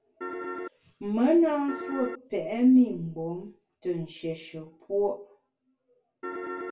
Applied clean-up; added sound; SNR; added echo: none; Piano; 7 dB; reverberation time 0.1 s.